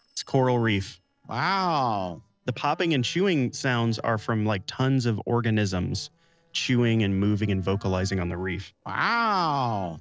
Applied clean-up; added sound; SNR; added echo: neural separator model SepFormer DNS4.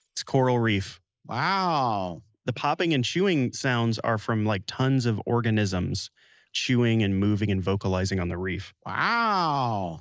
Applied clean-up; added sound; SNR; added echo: neural mask model Resemble Enhance denoiser.